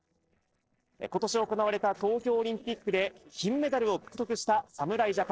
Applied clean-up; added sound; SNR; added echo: neural separator model SepFormer DNS4.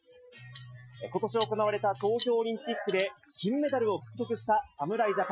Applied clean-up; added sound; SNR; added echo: classical method Wiener filter.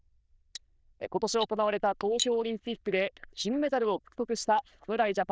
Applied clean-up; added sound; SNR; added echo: neural diffusion model UNIVERSE++.